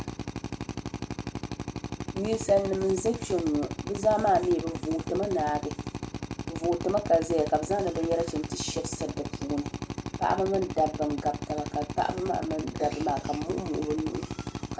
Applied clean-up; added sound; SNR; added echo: none; Drill; 6 dB; none.